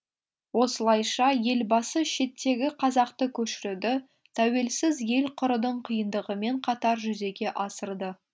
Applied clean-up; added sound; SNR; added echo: none; none; none; none.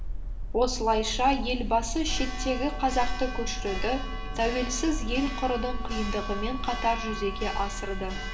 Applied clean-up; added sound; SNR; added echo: none; Church bell; 2 dB; reverberation time 2.6 s.